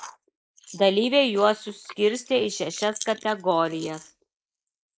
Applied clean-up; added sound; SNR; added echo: neural mask model Resemble Enhance denoiser.